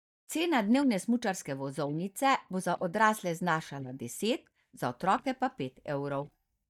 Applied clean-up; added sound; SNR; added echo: neural mask model DeepFilterNet 3.